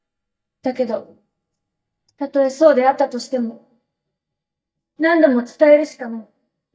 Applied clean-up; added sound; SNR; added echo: neural mask model DeepFilterNet 3.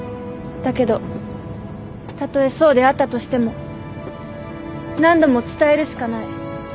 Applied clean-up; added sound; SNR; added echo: none; none; none; none.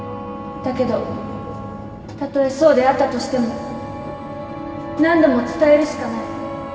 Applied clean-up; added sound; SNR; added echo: none; Wind instrument, woodwind instrument; 15 dB; reverberation time 2.5 s.